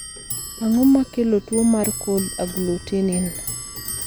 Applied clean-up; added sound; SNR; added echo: none; Clock; 10 dB; none.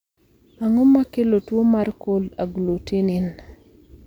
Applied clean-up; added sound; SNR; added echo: none; none; none; none.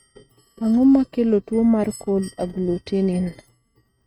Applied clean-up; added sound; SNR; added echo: neural mask model RNNoise.